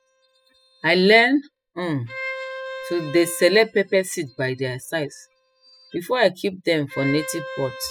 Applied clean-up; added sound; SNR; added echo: classical method spectral subtraction.